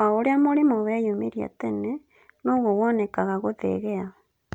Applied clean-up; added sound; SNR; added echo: none; none; none; none.